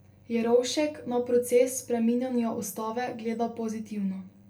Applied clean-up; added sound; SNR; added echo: none; none; none; reverberation time 0.3 s.